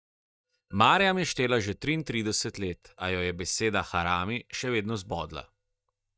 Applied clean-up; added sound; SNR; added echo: neural mask model DeepFilterNet 3.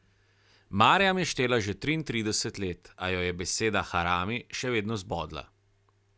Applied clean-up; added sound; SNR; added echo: none; none; none; none.